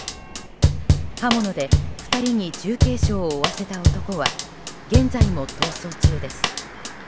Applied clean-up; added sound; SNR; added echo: none; Drum / Drum kit; -4 dB; none.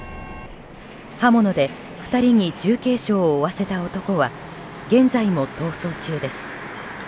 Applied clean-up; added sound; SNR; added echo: none; none; none; none.